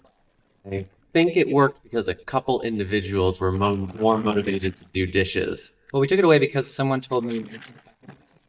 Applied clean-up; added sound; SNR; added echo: neural mask model DeepFilterNet 3.